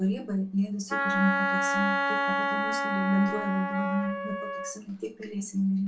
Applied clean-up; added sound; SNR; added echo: none; Wind instrument, woodwind instrument; 1 dB; reverberation time 0.2 s.